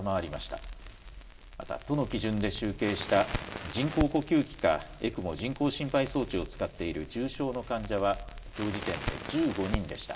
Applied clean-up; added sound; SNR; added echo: none; Crackle; 9 dB; reverberation time 1.5 s.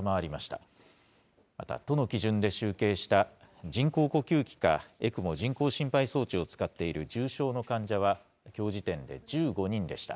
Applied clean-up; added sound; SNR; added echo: none; none; none; none.